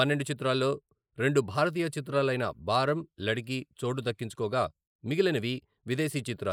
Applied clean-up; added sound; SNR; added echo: neural mask model Resemble Enhance denoiser.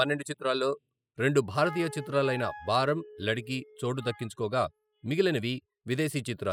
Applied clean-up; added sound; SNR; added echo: classical method spectral subtraction.